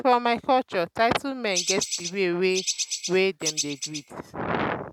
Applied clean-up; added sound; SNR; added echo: neural mask model RNNoise.